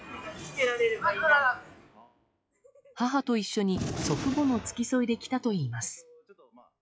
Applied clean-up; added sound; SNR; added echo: classical method log-MMSE.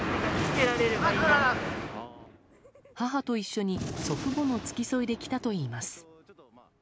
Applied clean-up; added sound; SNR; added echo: none; Gunshot, gunfire; 11 dB; none.